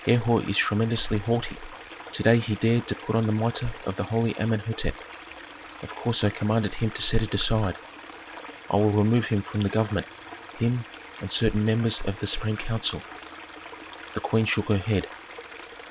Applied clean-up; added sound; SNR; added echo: none; Stream; 15 dB; none.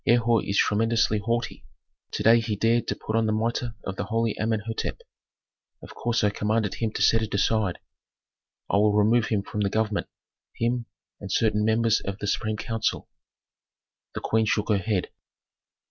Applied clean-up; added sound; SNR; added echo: none; none; none; none.